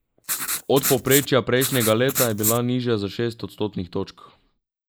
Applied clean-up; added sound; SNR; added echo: neural mask model Resemble Enhance denoiser.